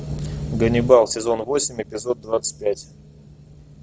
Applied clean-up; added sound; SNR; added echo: none; none; none; none.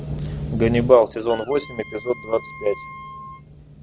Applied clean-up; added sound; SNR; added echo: none; Wind instrument, woodwind instrument; 18 dB; none.